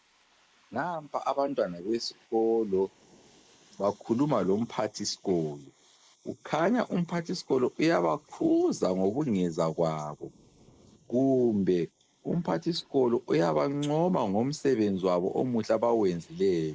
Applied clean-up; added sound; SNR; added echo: neural mask model Resemble Enhance denoiser.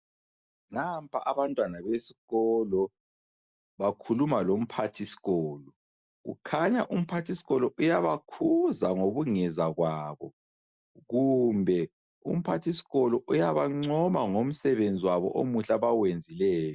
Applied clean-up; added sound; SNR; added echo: none; none; none; none.